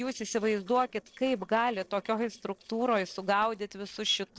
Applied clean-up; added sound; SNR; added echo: neural separator model SepFormer DNS4.